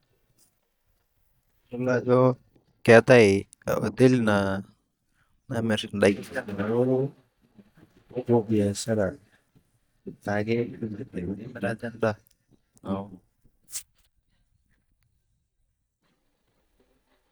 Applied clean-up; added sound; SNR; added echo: neural mask model DeepFilterNet 3.